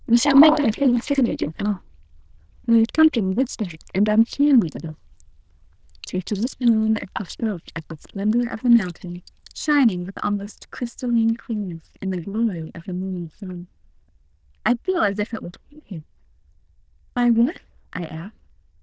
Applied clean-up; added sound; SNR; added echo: neural diffusion model UNIVERSE++.